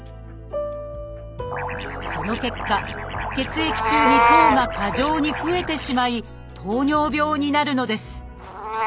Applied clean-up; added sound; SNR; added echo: none; Meow; 3 dB; none.